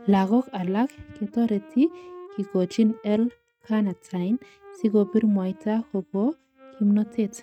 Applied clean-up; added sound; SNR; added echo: neural mask model RNNoise.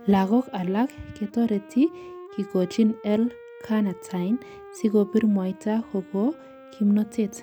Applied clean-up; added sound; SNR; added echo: none; Wind instrument, woodwind instrument; 19 dB; none.